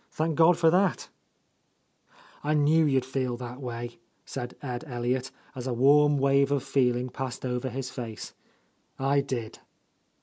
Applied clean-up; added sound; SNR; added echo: none; none; none; none.